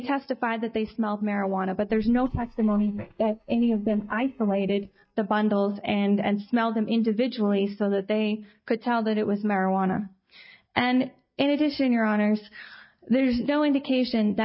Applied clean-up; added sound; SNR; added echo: neural mask model DeepFilterNet 3.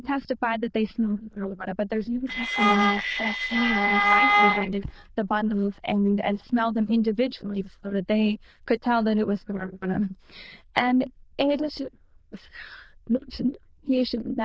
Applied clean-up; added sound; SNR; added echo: neural diffusion model UNIVERSE++.